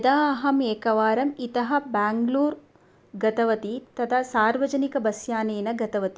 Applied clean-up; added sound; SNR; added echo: none; none; none; none.